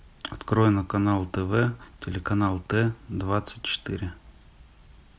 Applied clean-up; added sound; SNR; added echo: none; none; none; none.